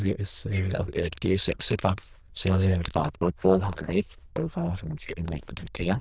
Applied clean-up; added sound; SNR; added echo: neural diffusion model UNIVERSE++.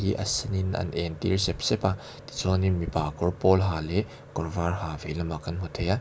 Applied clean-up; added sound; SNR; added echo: none; none; none; none.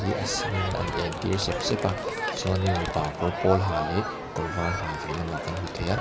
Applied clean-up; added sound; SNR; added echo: none; Crowd; 3 dB; none.